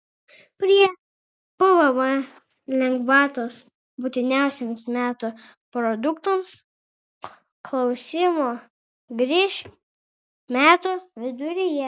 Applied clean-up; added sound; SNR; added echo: none; none; none; none.